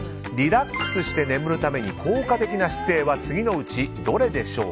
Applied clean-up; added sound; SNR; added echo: none; none; none; none.